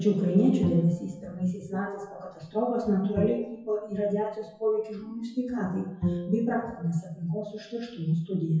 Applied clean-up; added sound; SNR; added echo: classical method WPE with log-MMSE.